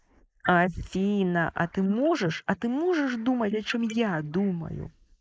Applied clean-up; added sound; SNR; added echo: neural mask model Resemble Enhance denoiser.